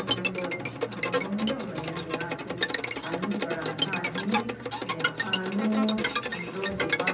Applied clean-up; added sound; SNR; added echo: none; Bowed string instrument; -1 dB; reverberation time 0.8 s.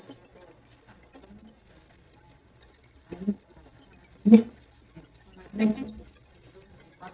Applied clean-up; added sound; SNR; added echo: neural mask model DeepFilterNet 3.